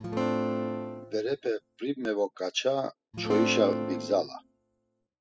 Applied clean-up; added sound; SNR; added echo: classical method spectral subtraction.